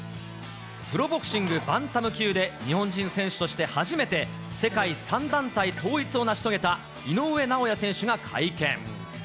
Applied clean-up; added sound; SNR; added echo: none; Fart; 16 dB; none.